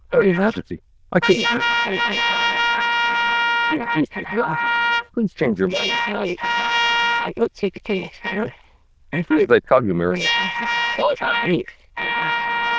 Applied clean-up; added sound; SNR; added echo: neural diffusion model UNIVERSE++.